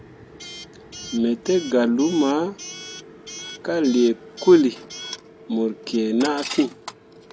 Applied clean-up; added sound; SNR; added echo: none; Coin (dropping) / Alarm; 15 dB; none.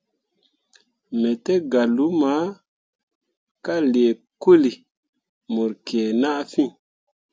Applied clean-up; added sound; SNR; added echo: none; none; none; none.